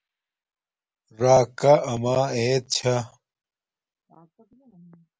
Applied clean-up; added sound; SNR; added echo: none; none; none; none.